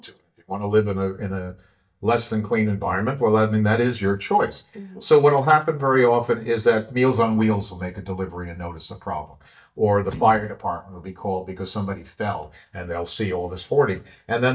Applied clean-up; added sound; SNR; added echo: neural mask model DeepFilterNet 3.